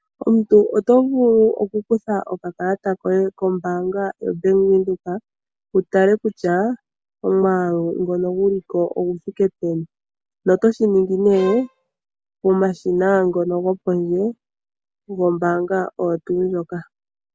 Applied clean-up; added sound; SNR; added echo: none; Bowed string instrument; 16 dB; none.